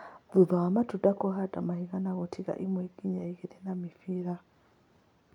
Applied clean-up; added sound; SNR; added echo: none; none; none; none.